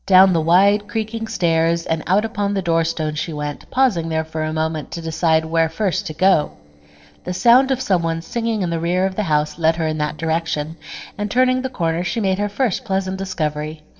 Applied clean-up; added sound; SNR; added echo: neural separator model SepFormer DNS4.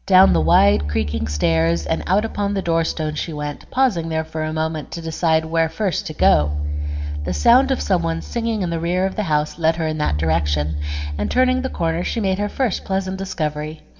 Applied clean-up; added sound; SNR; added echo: none; Bowed string instrument; 5 dB; reverberation time 0.8 s.